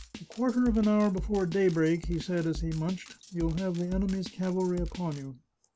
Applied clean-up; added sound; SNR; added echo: none; Drum kit; 12 dB; none.